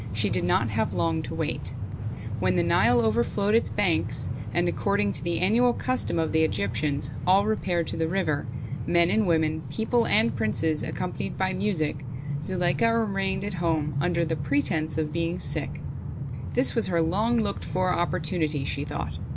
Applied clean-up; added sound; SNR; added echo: none; Train; 6 dB; none.